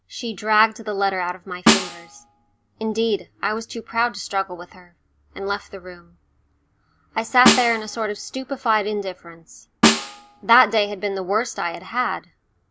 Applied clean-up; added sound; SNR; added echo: none; Snare drum; -1 dB; none.